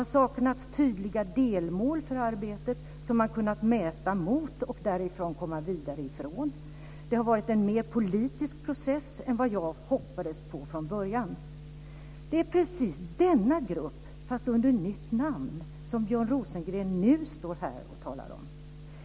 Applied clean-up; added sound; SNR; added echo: none; none; none; none.